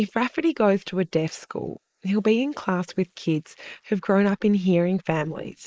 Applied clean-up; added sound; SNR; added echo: neural mask model Resemble Enhance denoiser.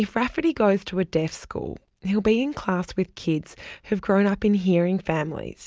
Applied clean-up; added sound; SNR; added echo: none; none; none; none.